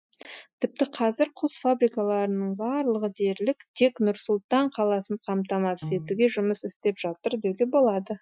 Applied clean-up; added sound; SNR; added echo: classical method Wiener filter.